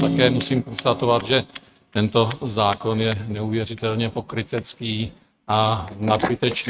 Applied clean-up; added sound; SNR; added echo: neural mask model RNNoise.